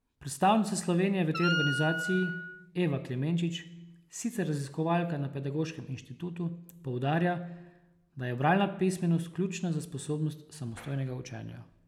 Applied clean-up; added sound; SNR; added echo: none; Wind instrument, woodwind instrument; 3 dB; none.